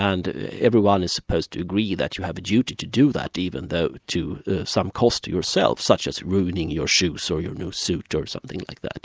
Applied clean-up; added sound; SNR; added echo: none; none; none; none.